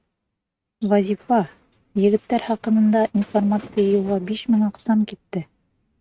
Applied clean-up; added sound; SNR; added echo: neural mask model RNNoise.